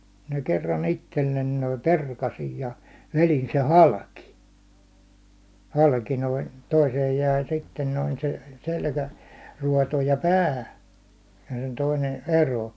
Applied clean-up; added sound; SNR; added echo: none; none; none; none.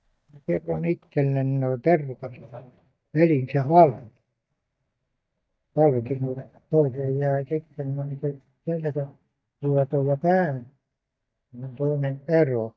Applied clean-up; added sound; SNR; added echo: neural mask model DeepFilterNet 3.